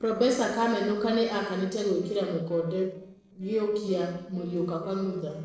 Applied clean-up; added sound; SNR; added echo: neural separator model SepFormer DNS4.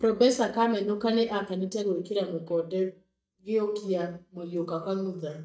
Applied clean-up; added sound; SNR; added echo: neural mask model DeepFilterNet 3.